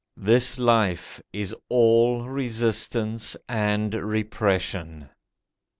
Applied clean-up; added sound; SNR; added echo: none; none; none; none.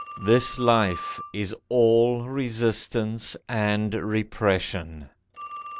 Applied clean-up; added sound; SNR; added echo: none; Telephone; 15 dB; none.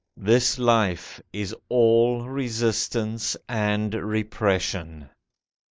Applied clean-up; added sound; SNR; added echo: neural mask model Resemble Enhance denoiser.